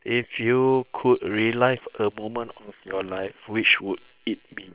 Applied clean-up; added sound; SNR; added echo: neural separator model SepFormer WHAM!.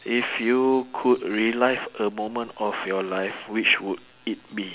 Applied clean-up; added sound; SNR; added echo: none; none; none; none.